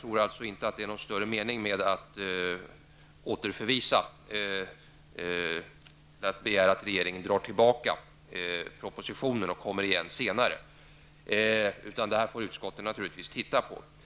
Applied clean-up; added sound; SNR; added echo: none; none; none; none.